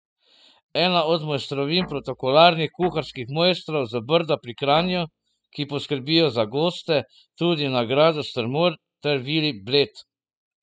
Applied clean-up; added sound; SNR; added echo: classical method spectral subtraction.